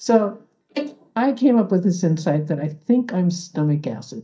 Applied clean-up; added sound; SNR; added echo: neural mask model DeepFilterNet 3.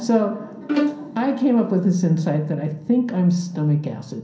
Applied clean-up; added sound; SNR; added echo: none; Bowed string instrument; 6 dB; reverberation time 0.6 s.